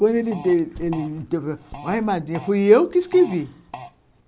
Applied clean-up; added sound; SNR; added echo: none; Fart; 20 dB; none.